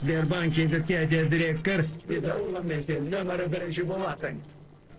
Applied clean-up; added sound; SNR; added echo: neural separator model SepFormer DNS4.